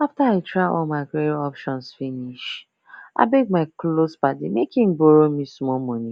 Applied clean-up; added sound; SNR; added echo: none; none; none; none.